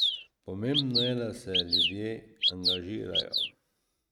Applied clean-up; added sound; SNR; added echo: neural mask model RNNoise.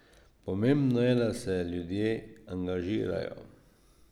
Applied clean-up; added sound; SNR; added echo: none; none; none; none.